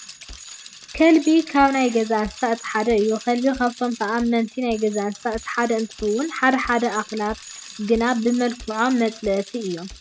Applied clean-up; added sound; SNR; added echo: none; Bicycle; 18 dB; none.